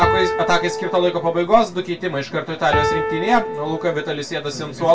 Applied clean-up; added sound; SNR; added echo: none; Piano; 3 dB; reverberation time 0.2 s.